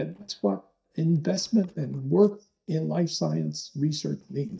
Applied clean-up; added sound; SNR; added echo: neural mask model DeepFilterNet 3.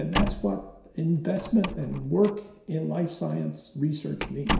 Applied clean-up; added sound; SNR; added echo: none; Slam; 6 dB; reverberation time 0.7 s.